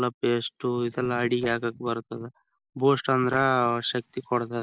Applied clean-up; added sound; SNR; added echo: neural separator model SepFormer DNS4.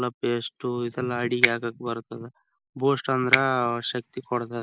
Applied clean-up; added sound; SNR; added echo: neural mask model Resemble Enhance denoiser.